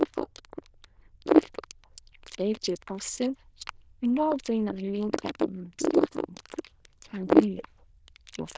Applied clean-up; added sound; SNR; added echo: neural diffusion model UNIVERSE++.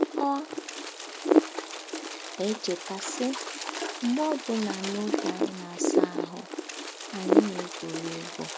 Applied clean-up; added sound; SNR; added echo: none; Wind; -4 dB; none.